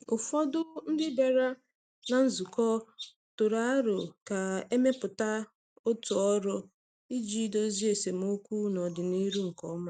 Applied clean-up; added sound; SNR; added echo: none; none; none; none.